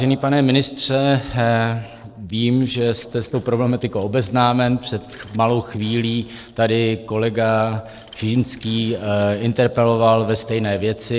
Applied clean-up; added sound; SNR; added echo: neural separator model SepFormer DNS4.